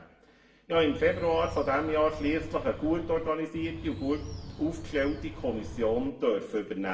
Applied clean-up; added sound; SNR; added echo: none; Bird; 11 dB; reverberation time 0.6 s.